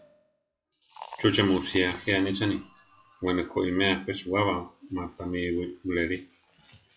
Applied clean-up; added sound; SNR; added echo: classical method WPE with log-MMSE.